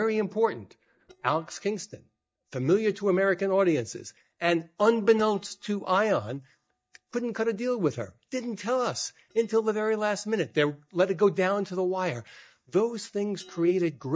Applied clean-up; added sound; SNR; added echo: neural mask model DeepFilterNet 3.